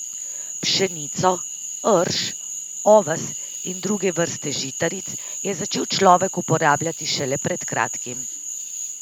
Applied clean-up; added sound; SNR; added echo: none; Cricket / Frog; 9 dB; none.